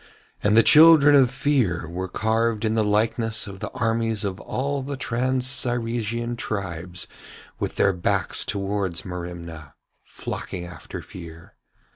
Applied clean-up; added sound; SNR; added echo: none; none; none; none.